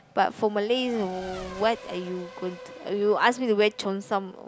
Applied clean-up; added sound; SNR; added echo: none; Race car, auto racing / Accelerating, revving, vroom; 17 dB; none.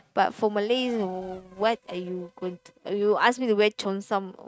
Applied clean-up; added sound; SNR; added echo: neural mask model RNNoise.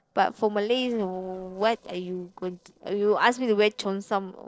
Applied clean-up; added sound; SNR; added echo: neural separator model SepFormer DNS4.